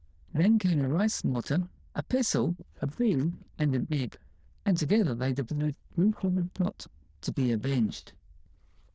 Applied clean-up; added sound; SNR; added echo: neural diffusion model UNIVERSE++.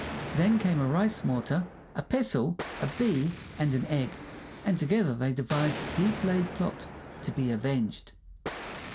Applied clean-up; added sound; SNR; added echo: none; Explosion; 11 dB; none.